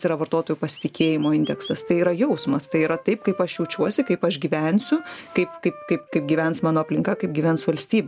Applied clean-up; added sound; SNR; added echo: none; Chirp, tweet + Wind instrument, woodwind instrument; 18 dB; none.